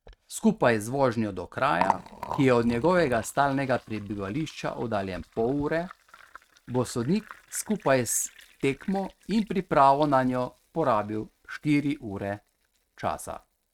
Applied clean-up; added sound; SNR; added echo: neural mask model RNNoise.